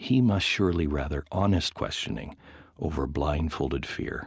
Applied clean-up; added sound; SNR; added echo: none; none; none; none.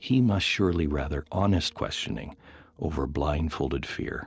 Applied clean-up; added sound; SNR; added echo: neural separator model SepFormer DNS4.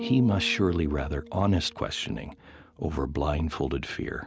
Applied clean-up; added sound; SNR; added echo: none; Bass guitar; 16 dB; none.